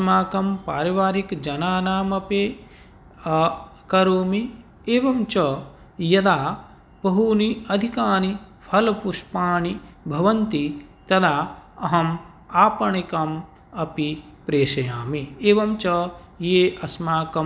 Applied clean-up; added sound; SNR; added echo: none; none; none; none.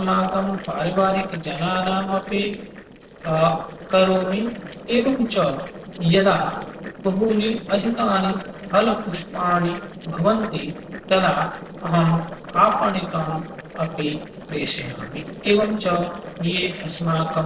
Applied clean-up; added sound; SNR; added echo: neural separator model SepFormer DNS4.